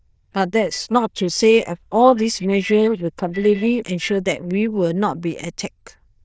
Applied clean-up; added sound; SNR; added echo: neural diffusion model UNIVERSE++.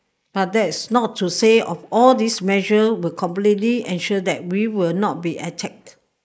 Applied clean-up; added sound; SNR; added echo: neural mask model Resemble Enhance denoiser.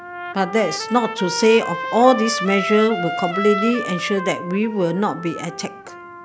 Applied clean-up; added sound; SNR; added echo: none; Trumpet; 8 dB; none.